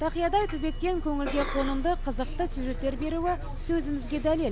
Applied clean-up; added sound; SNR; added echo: none; Bus; 4 dB; none.